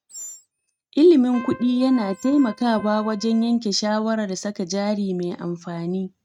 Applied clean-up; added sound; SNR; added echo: neural mask model RNNoise.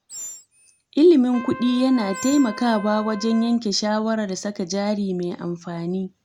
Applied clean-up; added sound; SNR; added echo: none; Trumpet + Animal; 18 dB; none.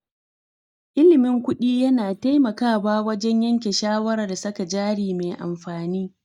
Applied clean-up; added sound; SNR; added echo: neural mask model DeepFilterNet 3.